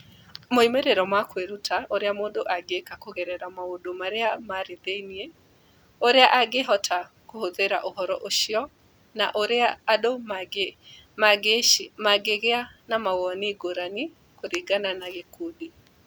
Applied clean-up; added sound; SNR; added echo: none; none; none; none.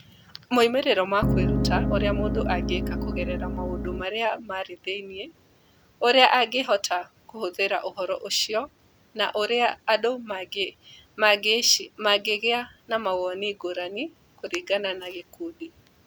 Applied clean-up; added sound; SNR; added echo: none; Piano; -1 dB; none.